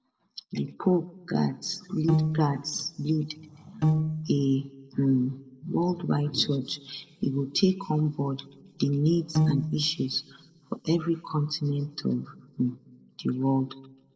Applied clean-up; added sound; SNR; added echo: neural separator model SepFormer DNS4.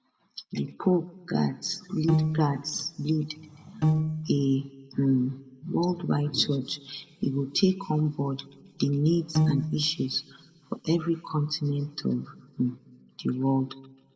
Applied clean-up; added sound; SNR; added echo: none; Piano; -1 dB; reverberation time 1.4 s.